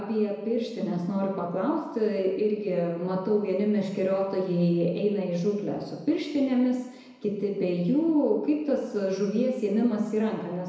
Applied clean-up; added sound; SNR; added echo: none; none; none; reverberation time 1.0 s.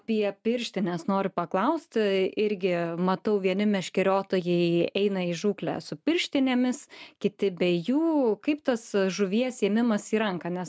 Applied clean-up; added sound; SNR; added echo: none; none; none; none.